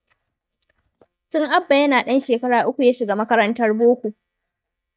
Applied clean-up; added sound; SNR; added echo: neural mask model DeepFilterNet 3.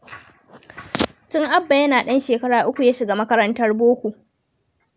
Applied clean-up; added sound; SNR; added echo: none; none; none; none.